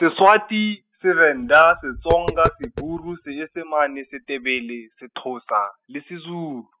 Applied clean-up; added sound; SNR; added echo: classical method spectral subtraction.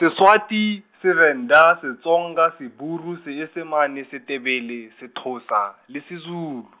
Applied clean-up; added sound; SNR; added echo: none; none; none; none.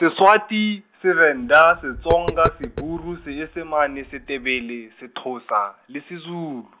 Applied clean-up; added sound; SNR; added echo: none; Tap; 12 dB; none.